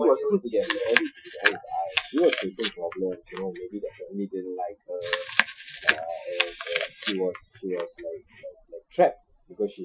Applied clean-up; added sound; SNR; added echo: classical method Wiener filter.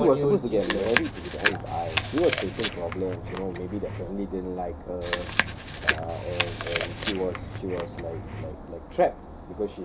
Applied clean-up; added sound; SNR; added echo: none; Chewing, mastication; 3 dB; none.